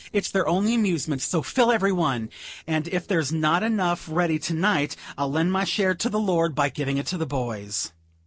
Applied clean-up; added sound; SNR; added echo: neural separator model SepFormer DNS4.